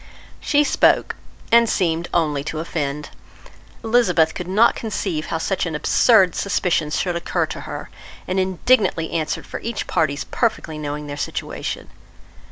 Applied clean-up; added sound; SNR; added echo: none; none; none; none.